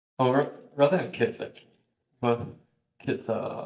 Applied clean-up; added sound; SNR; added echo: neural mask model DeepFilterNet 3.